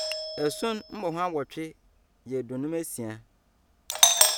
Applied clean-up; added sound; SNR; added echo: none; Doorbell; -4 dB; none.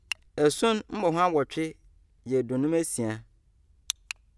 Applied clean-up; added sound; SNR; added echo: none; none; none; none.